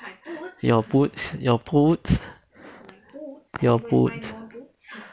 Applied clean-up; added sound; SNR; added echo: none; none; none; none.